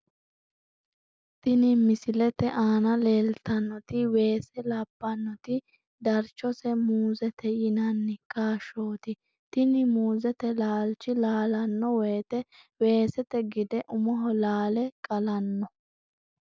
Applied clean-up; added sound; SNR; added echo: none; none; none; none.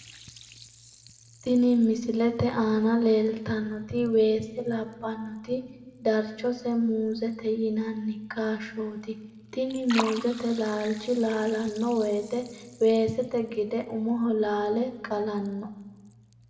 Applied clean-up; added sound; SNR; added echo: none; Liquid; 19 dB; reverberation time 1.0 s.